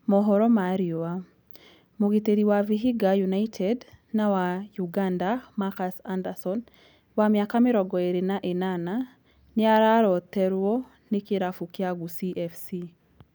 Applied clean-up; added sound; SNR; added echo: none; none; none; none.